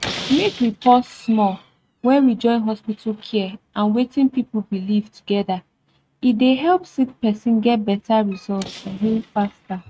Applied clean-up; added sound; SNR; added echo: neural mask model RNNoise.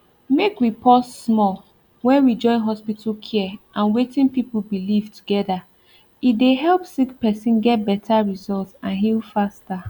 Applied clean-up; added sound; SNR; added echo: none; none; none; none.